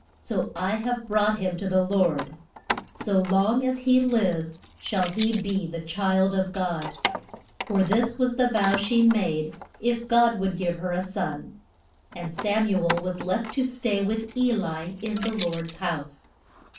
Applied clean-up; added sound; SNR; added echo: none; Keys jangling; 10 dB; reverberation time 0.3 s.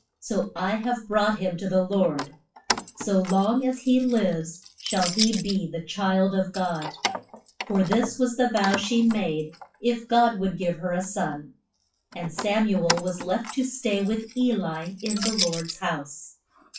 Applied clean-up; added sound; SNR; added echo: classical method WPE with log-MMSE.